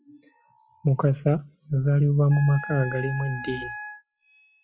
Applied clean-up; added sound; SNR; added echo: classical method Wiener filter.